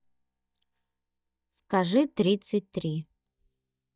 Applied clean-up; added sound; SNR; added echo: neural mask model DeepFilterNet 3.